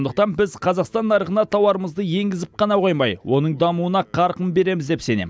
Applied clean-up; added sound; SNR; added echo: none; none; none; none.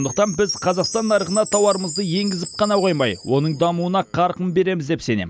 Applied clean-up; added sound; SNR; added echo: none; Chime; 12 dB; none.